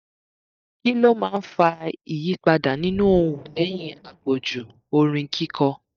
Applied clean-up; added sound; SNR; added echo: neural mask model DeepFilterNet 3.